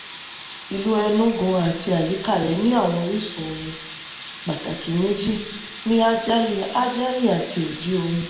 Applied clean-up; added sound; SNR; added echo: none; Sink (filling or washing) / Water tap, faucet; 9 dB; reverberation time 1.0 s.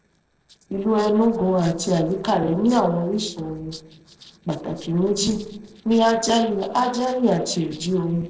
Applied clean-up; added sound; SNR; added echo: neural separator model SepFormer DNS4.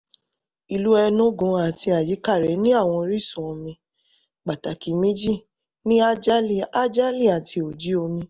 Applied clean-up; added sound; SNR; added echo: none; none; none; none.